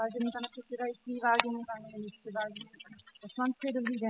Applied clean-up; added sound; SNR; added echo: classical method spectral subtraction.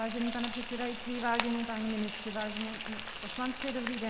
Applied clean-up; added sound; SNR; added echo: none; Frying (food); 4 dB; none.